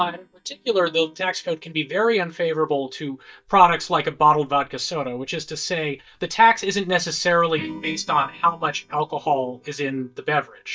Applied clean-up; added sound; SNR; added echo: neural mask model DeepFilterNet 3.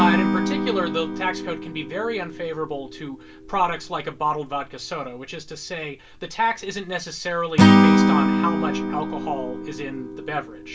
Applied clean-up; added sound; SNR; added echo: none; Acoustic guitar / Strum; -4 dB; reverberation time 0.2 s.